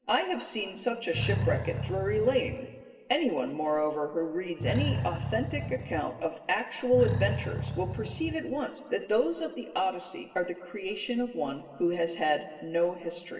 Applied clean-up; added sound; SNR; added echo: none; Animal; 3 dB; reverberation time 2.3 s.